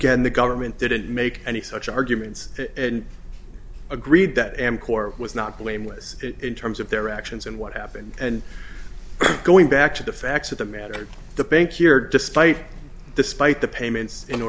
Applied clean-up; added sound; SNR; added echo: none; none; none; none.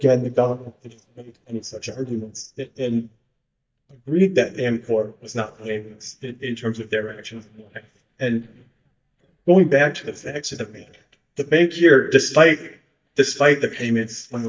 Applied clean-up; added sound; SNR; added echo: neural mask model DeepFilterNet 3.